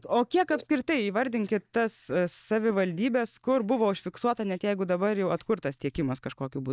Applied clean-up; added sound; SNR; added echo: neural mask model DeepFilterNet 3.